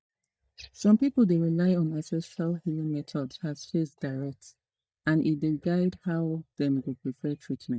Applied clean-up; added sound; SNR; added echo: neural mask model DeepFilterNet 3.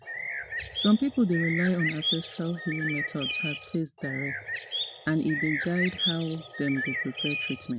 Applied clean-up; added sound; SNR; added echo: none; Bird; 3 dB; none.